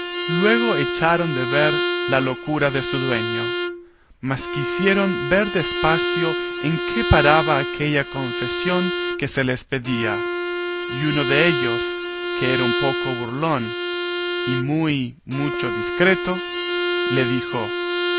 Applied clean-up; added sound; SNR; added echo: none; Bowed string instrument; 2 dB; none.